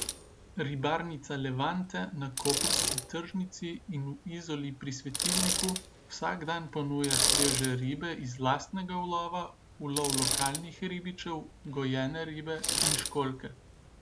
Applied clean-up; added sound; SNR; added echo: none; Bicycle; -4 dB; none.